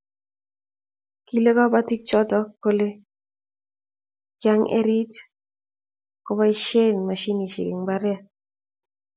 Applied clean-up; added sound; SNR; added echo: none; Scissors; 20 dB; none.